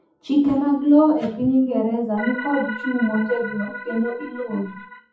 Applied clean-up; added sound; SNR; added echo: classical method WPE with log-MMSE.